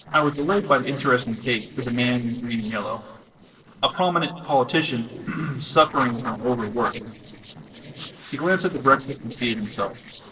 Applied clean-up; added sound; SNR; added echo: neural separator model SepFormer DNS4.